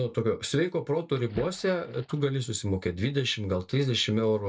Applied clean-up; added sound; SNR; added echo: neural mask model DeepFilterNet 3.